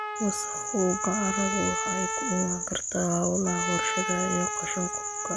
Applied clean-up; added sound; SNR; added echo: none; Trumpet; 5 dB; none.